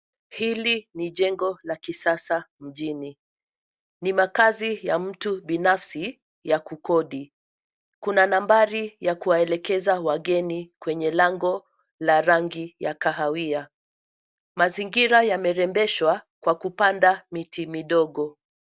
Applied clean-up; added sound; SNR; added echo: none; none; none; none.